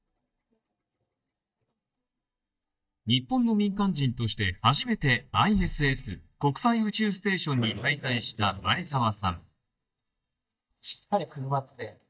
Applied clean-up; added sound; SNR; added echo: neural mask model DeepFilterNet 3.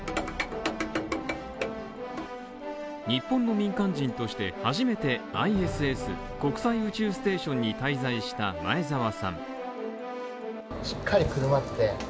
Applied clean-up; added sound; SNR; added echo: none; none; none; none.